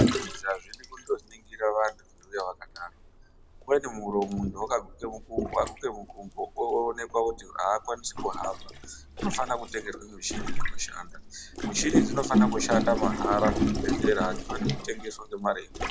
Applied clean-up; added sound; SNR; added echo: none; Gurgling; 0 dB; none.